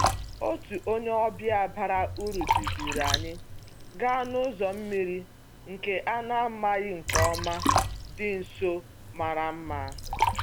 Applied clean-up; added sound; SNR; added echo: none; Liquid; 2 dB; none.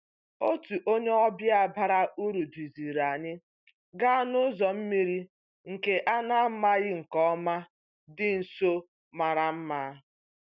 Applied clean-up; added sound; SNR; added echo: none; none; none; none.